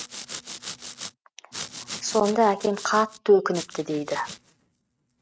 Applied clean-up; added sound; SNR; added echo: neural mask model RNNoise.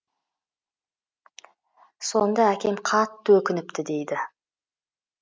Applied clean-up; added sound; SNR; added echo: none; none; none; none.